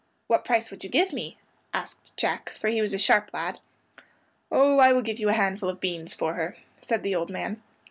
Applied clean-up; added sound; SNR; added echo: none; none; none; none.